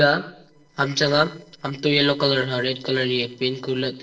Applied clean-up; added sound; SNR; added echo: neural separator model SepFormer DNS4.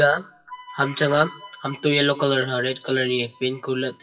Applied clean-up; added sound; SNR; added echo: classical method WPE with log-MMSE.